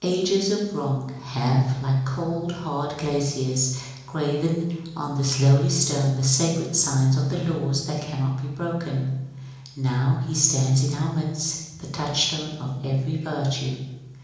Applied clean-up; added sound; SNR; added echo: none; none; none; reverberation time 1.0 s.